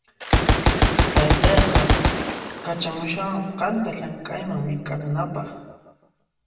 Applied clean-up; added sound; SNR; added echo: none; Gunshot, gunfire; -5 dB; reverberation time 1.2 s.